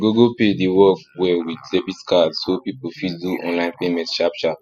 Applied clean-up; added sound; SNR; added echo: classical method spectral subtraction.